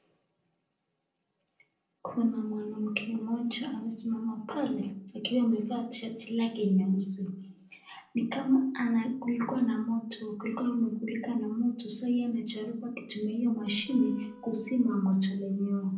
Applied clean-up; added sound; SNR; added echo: neural separator model SepFormer DNS4.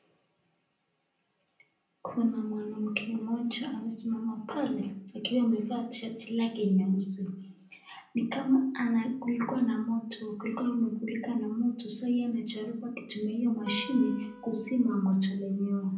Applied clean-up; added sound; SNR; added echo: none; Acoustic guitar; 16 dB; reverberation time 0.6 s.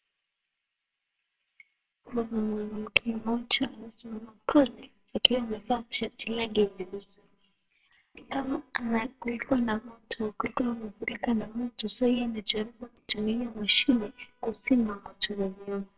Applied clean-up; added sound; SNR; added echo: neural separator model SepFormer WHAMR!.